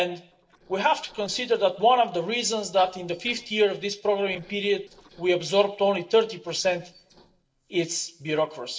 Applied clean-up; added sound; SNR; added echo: neural separator model SepFormer DNS4.